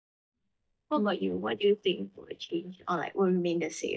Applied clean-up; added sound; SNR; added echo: neural mask model DeepFilterNet 3.